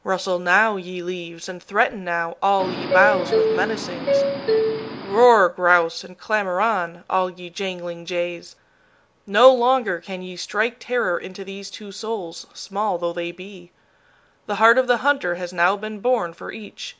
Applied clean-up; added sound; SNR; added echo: none; Subway, metro, underground; -1 dB; none.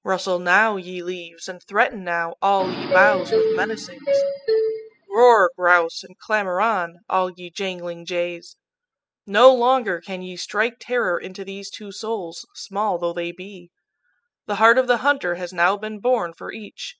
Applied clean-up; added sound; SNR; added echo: classical method spectral subtraction.